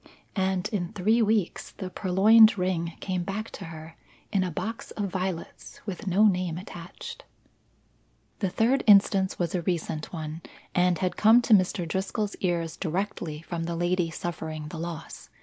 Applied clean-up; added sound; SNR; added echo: none; none; none; none.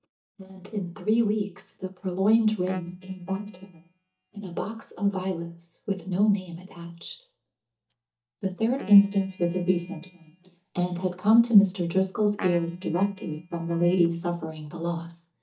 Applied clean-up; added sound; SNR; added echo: neural mask model DeepFilterNet 3.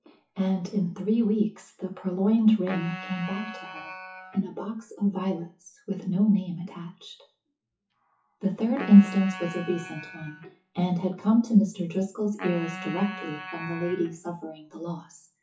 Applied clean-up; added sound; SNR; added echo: classical method WPE with log-MMSE.